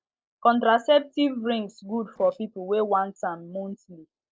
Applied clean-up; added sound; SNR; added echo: neural separator model SepFormer DNS4.